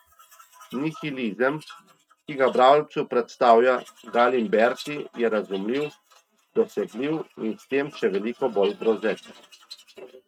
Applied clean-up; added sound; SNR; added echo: neural mask model RNNoise.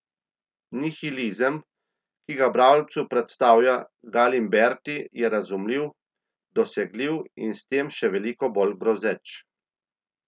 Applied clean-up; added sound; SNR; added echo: none; none; none; none.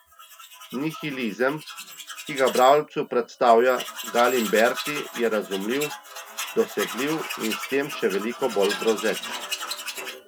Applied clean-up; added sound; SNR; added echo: none; Tools; 10 dB; none.